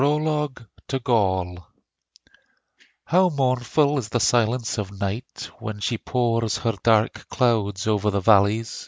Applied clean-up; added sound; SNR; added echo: none; none; none; none.